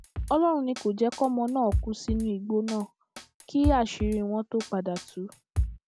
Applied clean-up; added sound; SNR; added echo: none; Drum kit; 7 dB; none.